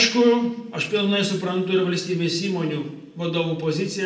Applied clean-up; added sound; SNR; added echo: none; none; none; reverberation time 0.6 s.